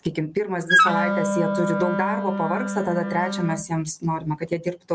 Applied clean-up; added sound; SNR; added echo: none; Wind instrument, woodwind instrument; -2 dB; none.